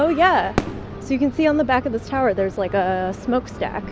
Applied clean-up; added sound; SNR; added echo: none; Fireworks; 13 dB; none.